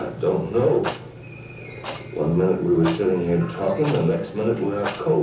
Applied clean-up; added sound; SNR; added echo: none; Clock; 15 dB; reverberation time 0.7 s.